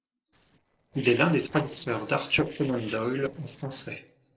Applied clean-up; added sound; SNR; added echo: neural separator model SepFormer DNS4.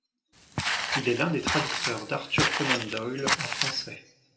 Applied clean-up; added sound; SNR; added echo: none; Walk, footsteps; -2 dB; reverberation time 1.0 s.